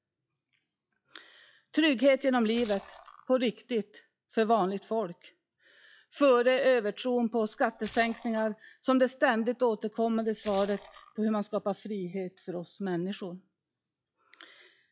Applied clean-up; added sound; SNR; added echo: classical method log-MMSE.